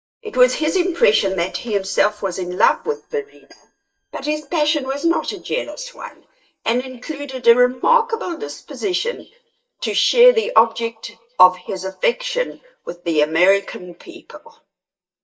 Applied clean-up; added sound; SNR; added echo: neural mask model DeepFilterNet 3.